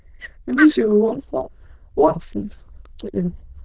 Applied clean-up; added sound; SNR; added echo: neural diffusion model UNIVERSE++.